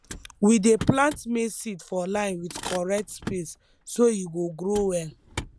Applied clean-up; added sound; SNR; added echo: none; Motor vehicle (road); 15 dB; none.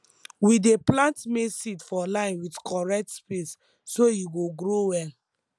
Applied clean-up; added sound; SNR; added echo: none; none; none; none.